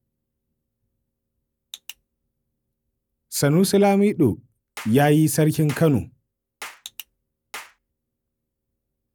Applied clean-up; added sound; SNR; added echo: none; Clapping; 20 dB; none.